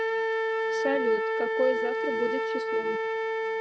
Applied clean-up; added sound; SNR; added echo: neural mask model RNNoise.